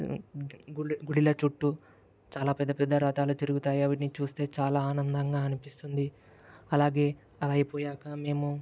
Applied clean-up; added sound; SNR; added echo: none; none; none; none.